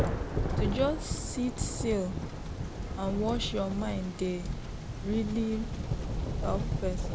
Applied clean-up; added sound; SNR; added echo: none; Thunder; -1 dB; none.